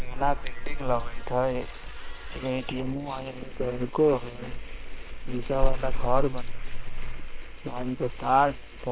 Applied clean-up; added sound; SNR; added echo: neural separator model SepFormer WHAM!.